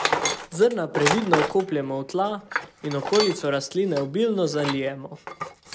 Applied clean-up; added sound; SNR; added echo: none; Tools; 5 dB; none.